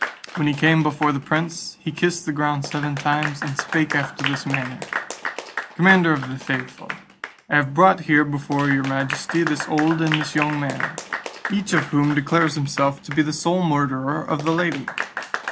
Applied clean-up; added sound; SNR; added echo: none; Applause / Clapping; 9 dB; none.